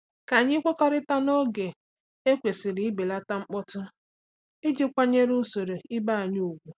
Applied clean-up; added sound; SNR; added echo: none; none; none; none.